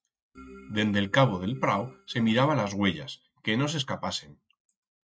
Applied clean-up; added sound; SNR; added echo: neural mask model RNNoise.